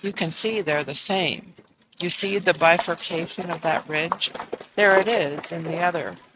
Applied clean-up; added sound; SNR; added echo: neural mask model RNNoise.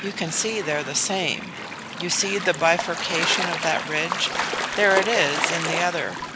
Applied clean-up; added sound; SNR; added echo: none; Gull, seagull / Waves, surf; 4 dB; none.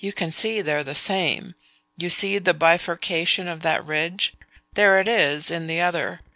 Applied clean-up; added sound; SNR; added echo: none; none; none; none.